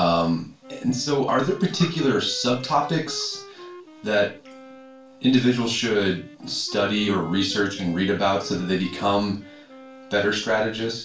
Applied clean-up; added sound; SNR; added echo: none; Wind instrument, woodwind instrument; 19 dB; reverberation time 0.3 s.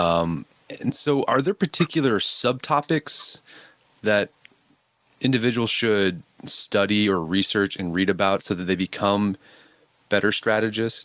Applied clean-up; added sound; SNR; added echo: none; none; none; none.